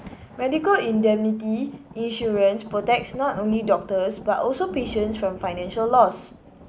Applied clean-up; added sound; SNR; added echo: none; Thunder; 17 dB; none.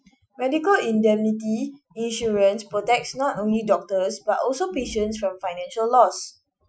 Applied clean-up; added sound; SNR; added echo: classical method Wiener filter.